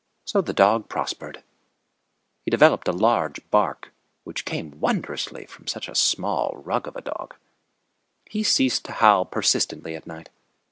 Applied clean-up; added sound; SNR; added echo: none; none; none; none.